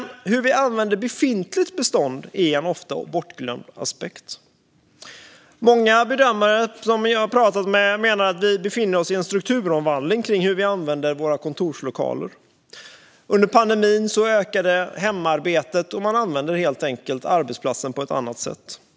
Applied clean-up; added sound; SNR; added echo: none; none; none; none.